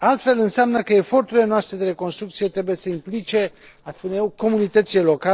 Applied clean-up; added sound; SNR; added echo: neural separator model SepFormer DNS4.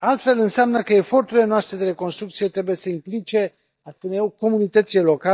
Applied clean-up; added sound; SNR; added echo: neural mask model DeepFilterNet 3.